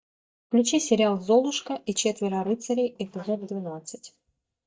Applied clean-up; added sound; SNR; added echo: neural mask model DeepFilterNet 3.